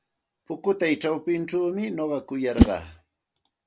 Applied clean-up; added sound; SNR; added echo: none; Whoosh, swoosh, swish; -1 dB; none.